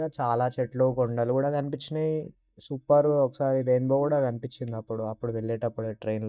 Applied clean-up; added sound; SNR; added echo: neural mask model DeepFilterNet 3.